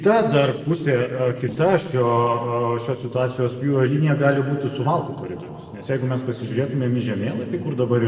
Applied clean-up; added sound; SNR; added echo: neural separator model SepFormer DNS4.